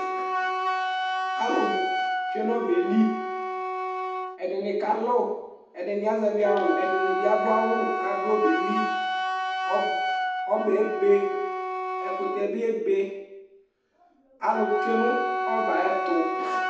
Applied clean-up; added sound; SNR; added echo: none; Wind instrument, woodwind instrument; 2 dB; reverberation time 0.8 s.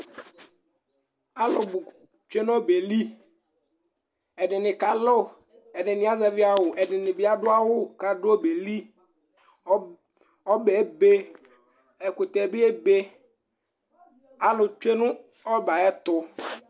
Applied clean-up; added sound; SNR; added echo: none; none; none; none.